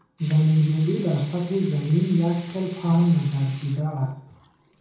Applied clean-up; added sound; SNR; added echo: none; Sink (filling or washing) / Water tap, faucet / Liquid; 16 dB; reverberation time 0.7 s.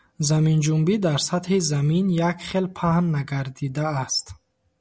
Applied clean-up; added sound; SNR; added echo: none; none; none; none.